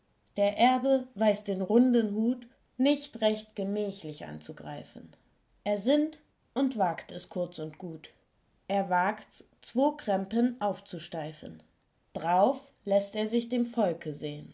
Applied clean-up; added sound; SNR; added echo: none; none; none; none.